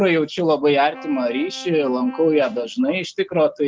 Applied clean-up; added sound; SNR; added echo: neural mask model RNNoise.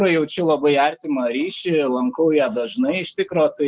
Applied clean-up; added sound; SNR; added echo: neural mask model Resemble Enhance denoiser.